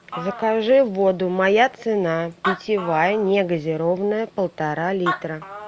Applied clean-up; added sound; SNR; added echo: none; Animal; 13 dB; none.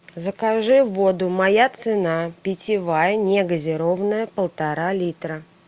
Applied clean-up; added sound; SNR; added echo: none; none; none; none.